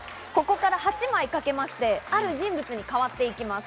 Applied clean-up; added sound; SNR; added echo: none; Applause / Crowd / Cheering; 14 dB; none.